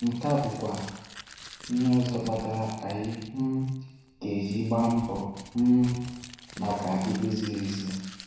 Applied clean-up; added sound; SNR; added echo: none; Crumpling, crinkling; 18 dB; reverberation time 1.1 s.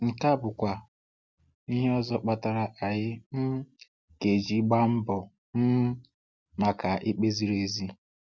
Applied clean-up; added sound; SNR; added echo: none; none; none; none.